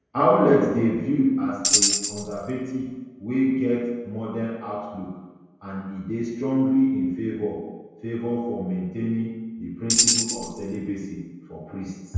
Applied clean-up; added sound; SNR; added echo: none; Tambourine; -2 dB; reverberation time 1.2 s.